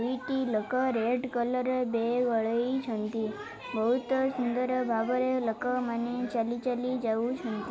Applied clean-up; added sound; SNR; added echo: none; none; none; none.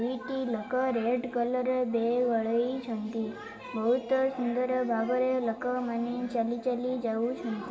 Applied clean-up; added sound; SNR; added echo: none; none; none; reverberation time 2.6 s.